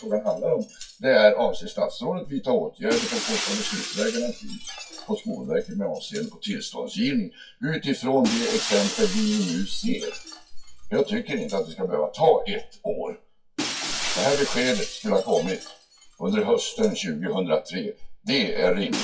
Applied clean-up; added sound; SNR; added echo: classical method WPE with log-MMSE.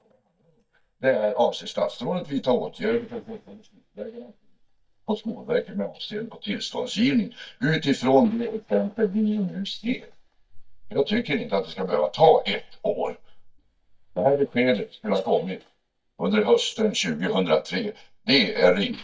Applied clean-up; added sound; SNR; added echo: neural mask model DeepFilterNet 3.